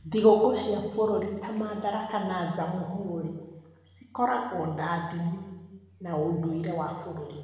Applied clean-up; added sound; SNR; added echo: none; none; none; reverberation time 1.2 s.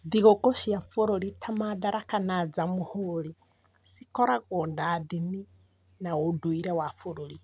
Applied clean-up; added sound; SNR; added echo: none; none; none; none.